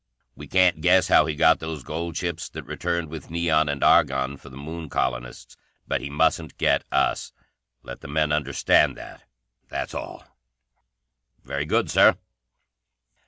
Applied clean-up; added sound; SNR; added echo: none; none; none; none.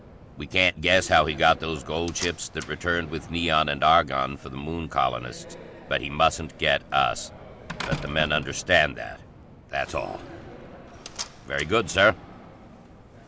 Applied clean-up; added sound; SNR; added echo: none; Slam; 15 dB; none.